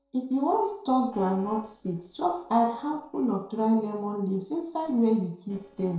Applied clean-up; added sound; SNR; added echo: neural separator model SepFormer DNS4.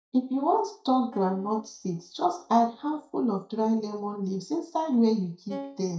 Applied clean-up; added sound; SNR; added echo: neural mask model DeepFilterNet 3.